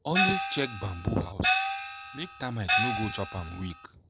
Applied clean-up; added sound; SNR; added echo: none; Gong; -2 dB; none.